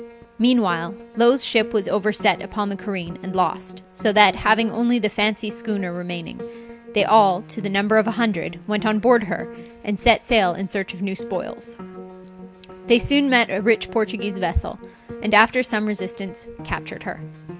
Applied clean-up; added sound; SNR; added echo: none; Piano; 16 dB; none.